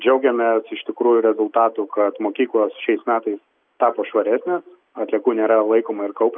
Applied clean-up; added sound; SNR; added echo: none; none; none; none.